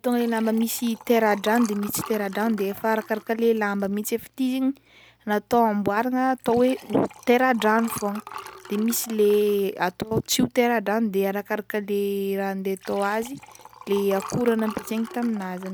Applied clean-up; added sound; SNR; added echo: none; Liquid; 19 dB; none.